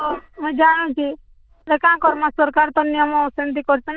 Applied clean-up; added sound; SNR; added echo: neural diffusion model UNIVERSE++.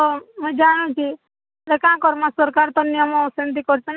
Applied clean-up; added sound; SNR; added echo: none; none; none; none.